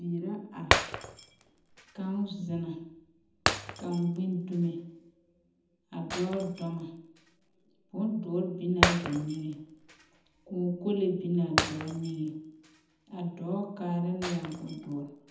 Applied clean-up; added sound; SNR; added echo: none; Shatter; 3 dB; reverberation time 0.8 s.